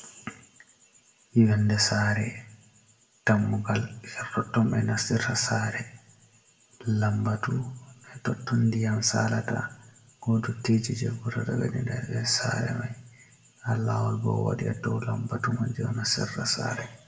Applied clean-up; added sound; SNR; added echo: none; none; none; reverberation time 0.6 s.